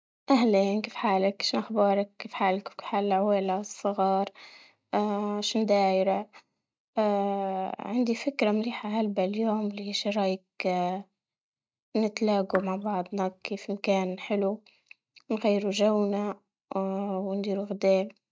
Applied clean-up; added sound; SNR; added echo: neural mask model RNNoise.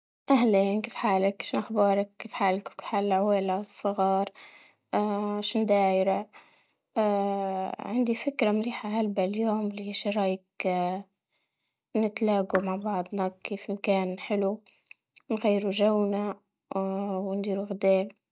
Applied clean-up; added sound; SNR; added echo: none; Raindrop / Drip; 15 dB; none.